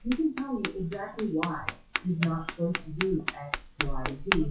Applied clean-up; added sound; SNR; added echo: classical method WPE with log-MMSE.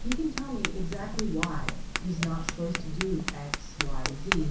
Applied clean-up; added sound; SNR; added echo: none; Tap; -2 dB; reverberation time 0.6 s.